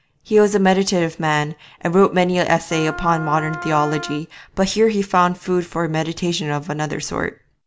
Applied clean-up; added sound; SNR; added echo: none; Wind instrument, woodwind instrument; 12 dB; none.